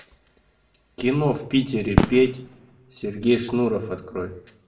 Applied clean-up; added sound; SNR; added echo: none; Fireworks; 3 dB; reverberation time 0.6 s.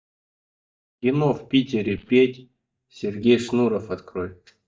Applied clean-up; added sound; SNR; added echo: neural mask model DeepFilterNet 3.